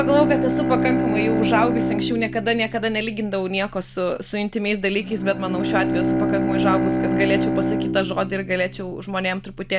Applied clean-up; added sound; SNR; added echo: none; Bowed string instrument; 0 dB; none.